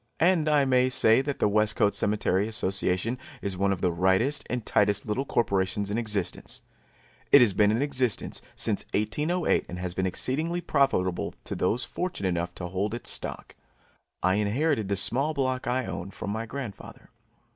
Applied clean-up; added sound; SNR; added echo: none; none; none; none.